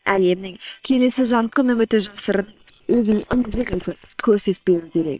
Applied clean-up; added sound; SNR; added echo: neural separator model SepFormer WHAM!.